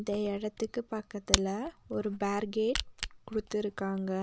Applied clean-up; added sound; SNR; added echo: none; Camera; 6 dB; none.